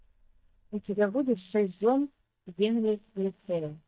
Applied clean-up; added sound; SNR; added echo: neural mask model DeepFilterNet 3.